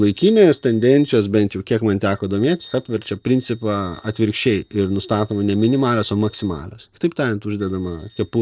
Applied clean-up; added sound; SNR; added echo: neural separator model SepFormer DNS4.